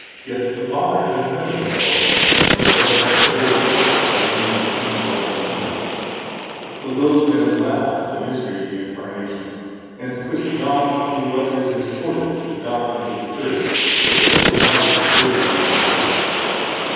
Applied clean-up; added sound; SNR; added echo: none; Fire; -1 dB; reverberation time 2.1 s.